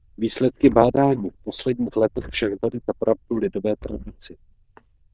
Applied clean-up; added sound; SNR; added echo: neural diffusion model UNIVERSE++.